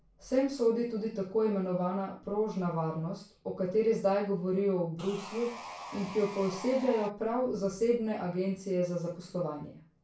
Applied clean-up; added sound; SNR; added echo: none; Sawing; 12 dB; reverberation time 0.3 s.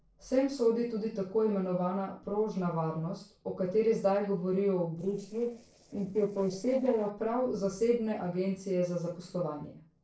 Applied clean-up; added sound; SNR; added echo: neural separator model SepFormer DNS4.